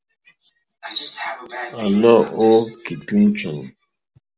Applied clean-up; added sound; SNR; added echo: none; none; none; none.